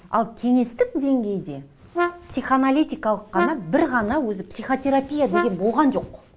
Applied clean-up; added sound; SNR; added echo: none; Brass instrument; 6 dB; none.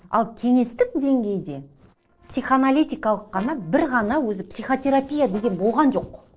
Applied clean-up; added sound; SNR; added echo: neural separator model SepFormer DNS4.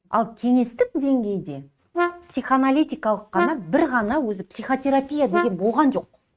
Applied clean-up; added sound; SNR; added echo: neural mask model RNNoise.